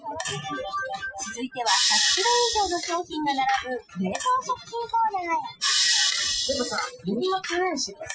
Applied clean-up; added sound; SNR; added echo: classical method Wiener filter.